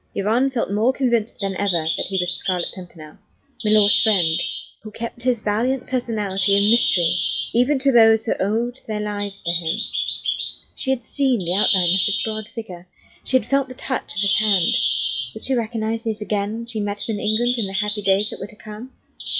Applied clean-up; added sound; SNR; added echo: classical method log-MMSE.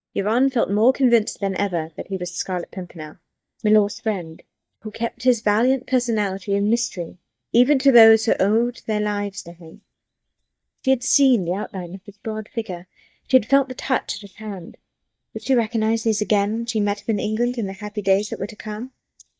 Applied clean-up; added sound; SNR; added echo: neural mask model DeepFilterNet 3.